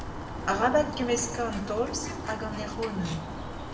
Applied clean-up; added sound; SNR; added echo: none; Bird; 5 dB; reverberation time 0.8 s.